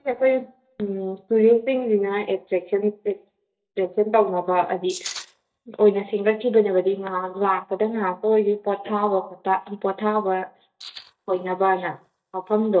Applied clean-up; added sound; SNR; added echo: neural mask model DeepFilterNet 3.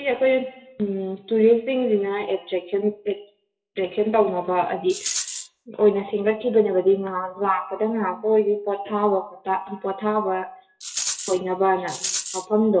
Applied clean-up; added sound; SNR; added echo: classical method WPE with log-MMSE.